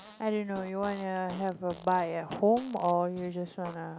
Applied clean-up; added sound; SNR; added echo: none; Fart; 18 dB; none.